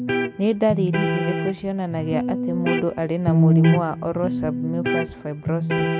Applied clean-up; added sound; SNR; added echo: none; Electric guitar; -2 dB; none.